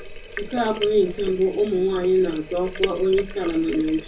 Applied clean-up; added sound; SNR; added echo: none; Sink (filling or washing); 11 dB; reverberation time 0.4 s.